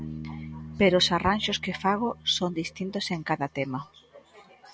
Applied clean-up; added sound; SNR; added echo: none; Bass guitar; 15 dB; none.